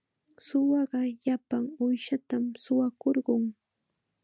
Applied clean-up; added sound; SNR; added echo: none; none; none; none.